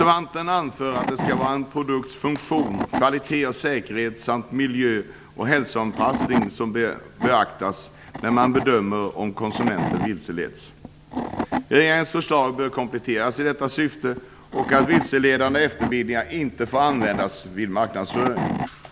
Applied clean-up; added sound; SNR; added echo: none; Wood / Tools; 8 dB; none.